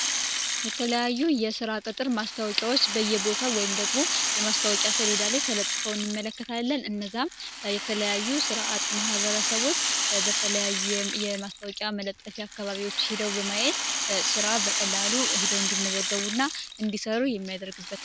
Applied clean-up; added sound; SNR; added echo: none; Rattle (instrument); -1 dB; none.